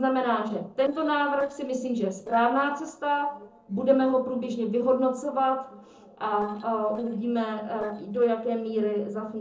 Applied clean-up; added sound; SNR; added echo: neural separator model SepFormer DNS4.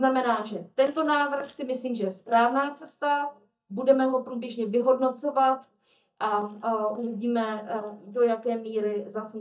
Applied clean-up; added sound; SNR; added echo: neural mask model DeepFilterNet 3.